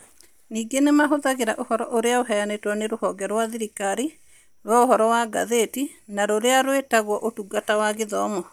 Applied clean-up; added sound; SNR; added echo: none; none; none; none.